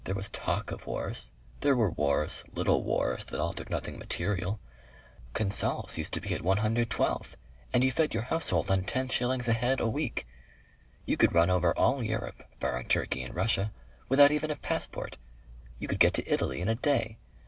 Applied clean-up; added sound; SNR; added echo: none; none; none; none.